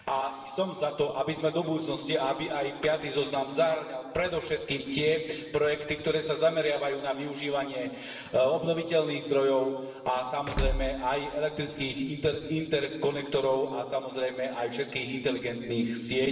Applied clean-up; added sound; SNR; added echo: none; Door / Car; 4 dB; reverberation time 1.9 s.